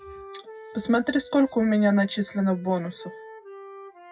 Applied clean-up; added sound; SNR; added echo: classical method WPE with log-MMSE.